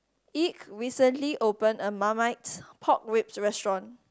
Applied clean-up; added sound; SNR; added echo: none; none; none; none.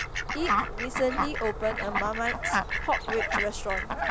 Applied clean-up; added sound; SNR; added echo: none; Fowl; -2 dB; none.